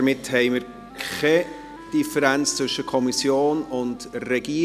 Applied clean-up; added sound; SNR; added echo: none; Wind instrument, woodwind instrument; 20 dB; none.